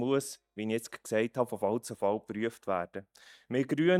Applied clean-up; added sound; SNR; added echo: neural mask model DeepFilterNet 3.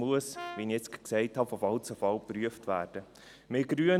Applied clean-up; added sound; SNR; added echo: none; Brass instrument; 14 dB; none.